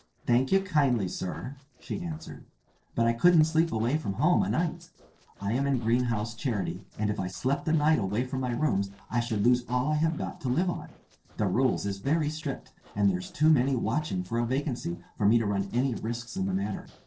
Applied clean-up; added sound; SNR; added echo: neural separator model SepFormer DNS4.